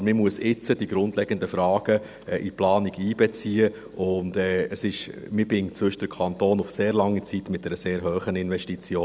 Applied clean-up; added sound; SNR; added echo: none; none; none; none.